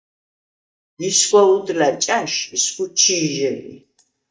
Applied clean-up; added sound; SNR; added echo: neural mask model DeepFilterNet 3.